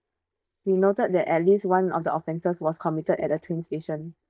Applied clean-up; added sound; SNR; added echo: neural mask model DeepFilterNet 3.